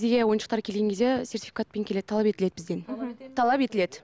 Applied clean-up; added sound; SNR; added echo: none; none; none; none.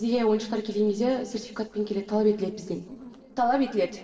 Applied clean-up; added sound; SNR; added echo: neural separator model SepFormer DNS4.